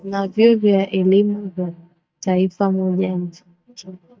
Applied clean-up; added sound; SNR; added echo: neural mask model DeepFilterNet 3.